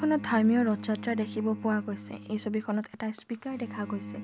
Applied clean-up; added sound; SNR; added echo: none; Bowed string instrument; 12 dB; none.